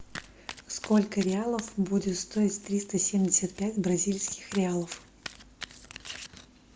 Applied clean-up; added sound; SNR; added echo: none; Domestic sounds, home sounds; 17 dB; none.